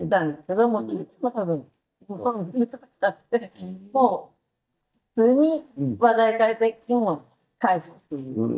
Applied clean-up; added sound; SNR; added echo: neural mask model DeepFilterNet 3.